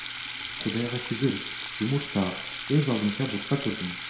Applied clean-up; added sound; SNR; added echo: none; Sink (filling or washing) / Water tap, faucet; 3 dB; reverberation time 0.6 s.